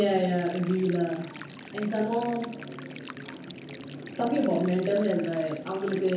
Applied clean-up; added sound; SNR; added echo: none; Stream; 17 dB; reverberation time 0.7 s.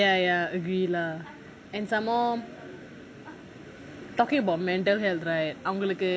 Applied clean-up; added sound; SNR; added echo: none; none; none; none.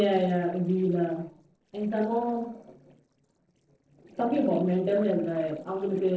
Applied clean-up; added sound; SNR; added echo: neural separator model SepFormer DNS4.